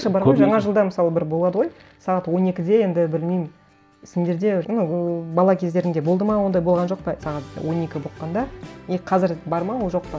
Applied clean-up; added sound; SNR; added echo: none; none; none; none.